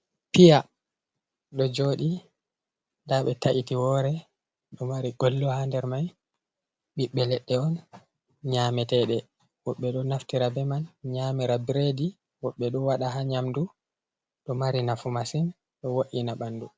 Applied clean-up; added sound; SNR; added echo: none; none; none; none.